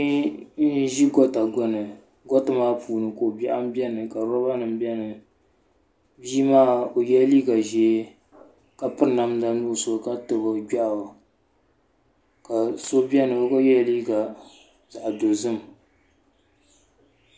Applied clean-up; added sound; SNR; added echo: none; none; none; none.